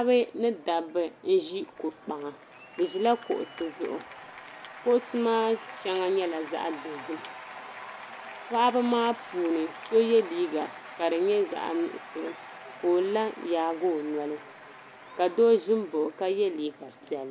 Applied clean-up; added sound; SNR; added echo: none; Applause / Cheering; 16 dB; none.